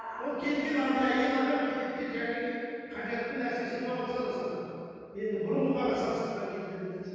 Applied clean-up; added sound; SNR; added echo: none; none; none; reverberation time 2.1 s.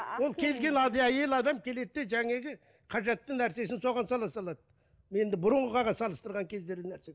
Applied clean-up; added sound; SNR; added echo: none; none; none; none.